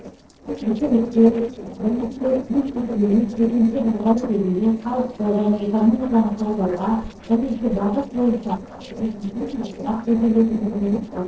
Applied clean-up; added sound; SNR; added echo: neural separator model SepFormer DNS4.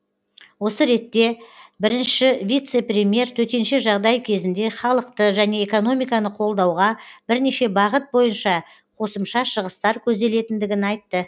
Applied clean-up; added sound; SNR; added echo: none; none; none; none.